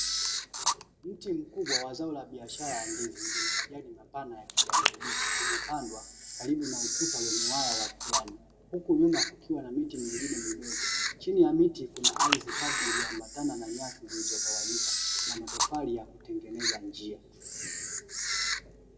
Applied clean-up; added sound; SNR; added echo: none; Camera; -1 dB; reverberation time 1.0 s.